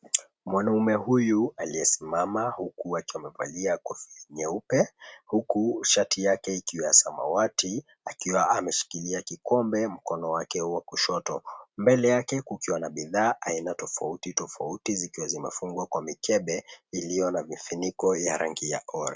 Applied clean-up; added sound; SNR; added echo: none; none; none; none.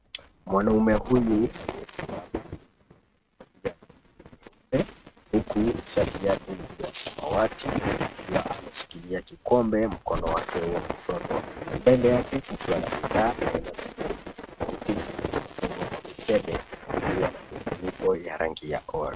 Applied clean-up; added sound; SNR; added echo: neural mask model RNNoise.